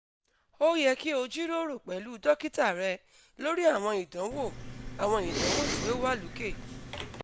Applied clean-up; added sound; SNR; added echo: none; Respiratory sounds; 4 dB; none.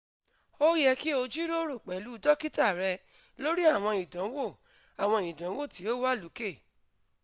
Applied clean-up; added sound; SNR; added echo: none; none; none; none.